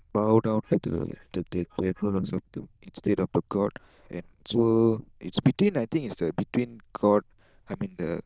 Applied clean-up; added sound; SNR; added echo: neural diffusion model UNIVERSE++.